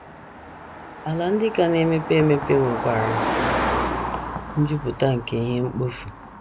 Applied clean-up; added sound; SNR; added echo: none; Car passing by; 5 dB; none.